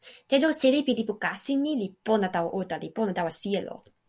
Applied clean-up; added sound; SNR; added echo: none; none; none; none.